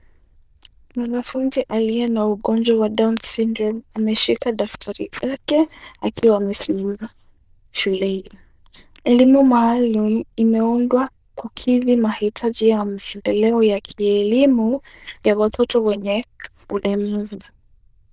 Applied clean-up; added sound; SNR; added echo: neural diffusion model UNIVERSE++.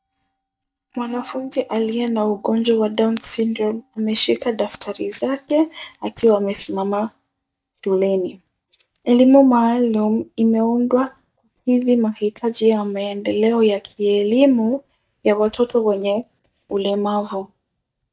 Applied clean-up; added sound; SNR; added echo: neural mask model DeepFilterNet 3.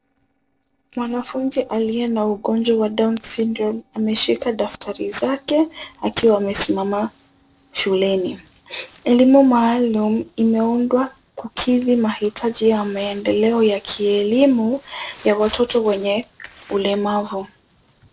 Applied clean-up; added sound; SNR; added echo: neural separator model SepFormer DNS4.